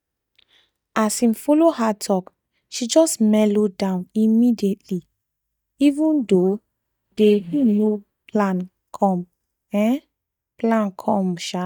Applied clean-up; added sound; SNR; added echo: neural mask model DeepFilterNet 3.